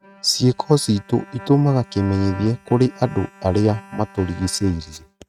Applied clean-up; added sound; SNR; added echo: neural mask model RNNoise.